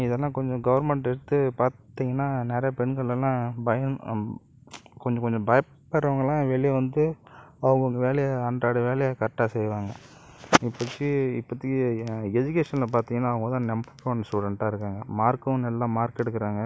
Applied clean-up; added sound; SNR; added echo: none; none; none; none.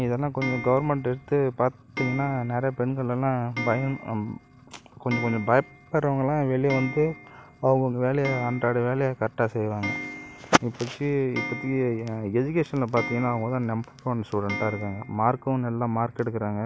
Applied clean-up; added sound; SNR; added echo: none; Clock; 13 dB; none.